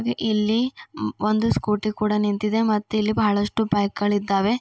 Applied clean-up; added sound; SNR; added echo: none; none; none; none.